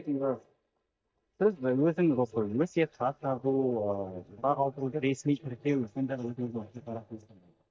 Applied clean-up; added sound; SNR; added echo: neural mask model DeepFilterNet 3.